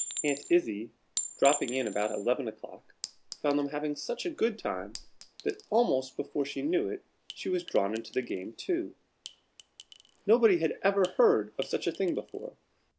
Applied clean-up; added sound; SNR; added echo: none; Chink, clink; 14 dB; none.